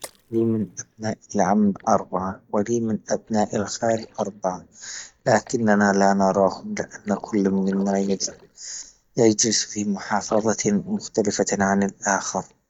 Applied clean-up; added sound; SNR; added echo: neural mask model DeepFilterNet 3.